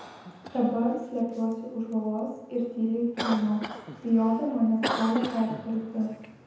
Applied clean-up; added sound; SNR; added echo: none; Cough; 10 dB; reverberation time 0.9 s.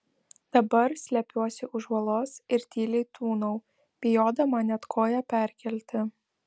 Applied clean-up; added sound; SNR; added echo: none; none; none; none.